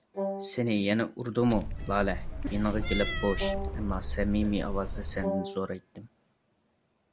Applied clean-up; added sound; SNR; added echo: none; Wind instrument, woodwind instrument + Cat; 2 dB; none.